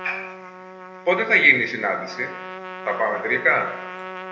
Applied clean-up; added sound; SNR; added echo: none; Trumpet; 13 dB; reverberation time 0.7 s.